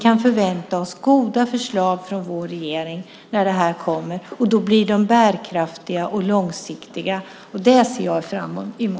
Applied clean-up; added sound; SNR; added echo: none; none; none; none.